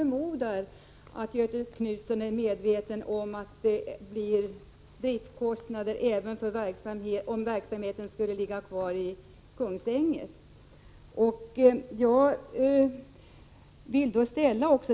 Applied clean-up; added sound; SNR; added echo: none; none; none; none.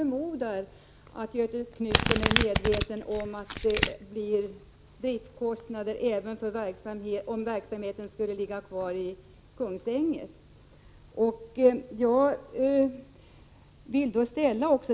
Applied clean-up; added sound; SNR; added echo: none; Domestic sounds, home sounds; 0 dB; none.